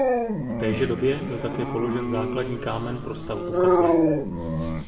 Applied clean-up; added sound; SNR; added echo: none; Dog; -4 dB; reverberation time 1.7 s.